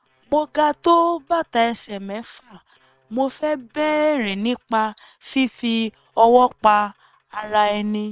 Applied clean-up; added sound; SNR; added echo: neural separator model SepFormer WHAM!.